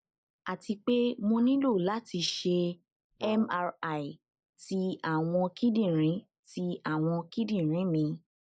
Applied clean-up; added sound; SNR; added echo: neural mask model Resemble Enhance denoiser.